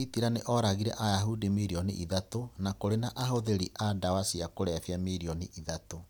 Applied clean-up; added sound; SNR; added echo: none; none; none; none.